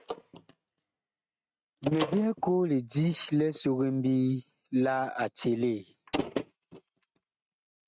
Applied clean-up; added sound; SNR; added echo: neural mask model RNNoise.